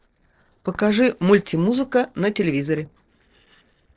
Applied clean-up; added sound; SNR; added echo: neural separator model SepFormer DNS4.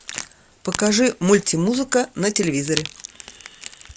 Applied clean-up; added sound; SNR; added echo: none; Crack / Crackle; 14 dB; none.